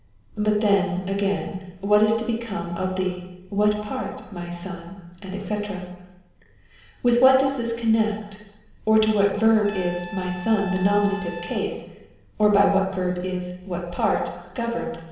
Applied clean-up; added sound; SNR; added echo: none; Trumpet; 15 dB; reverberation time 1.1 s.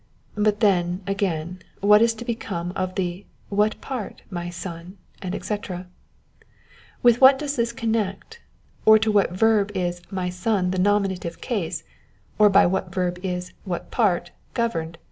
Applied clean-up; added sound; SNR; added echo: none; none; none; none.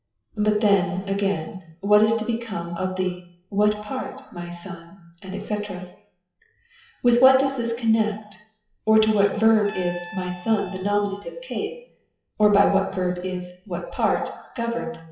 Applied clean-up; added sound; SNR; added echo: classical method WPE with log-MMSE.